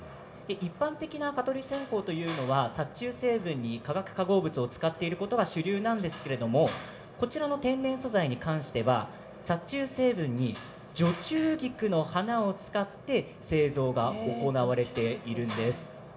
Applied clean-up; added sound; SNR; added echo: none; Fart; 19 dB; reverberation time 0.6 s.